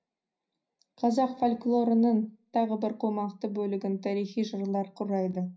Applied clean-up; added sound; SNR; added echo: none; none; none; reverberation time 0.5 s.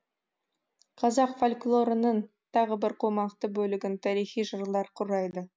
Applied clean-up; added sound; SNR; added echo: none; none; none; none.